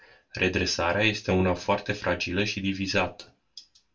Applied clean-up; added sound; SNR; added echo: none; none; none; reverberation time 0.2 s.